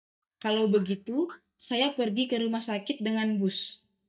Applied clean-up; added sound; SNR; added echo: neural mask model DeepFilterNet 3.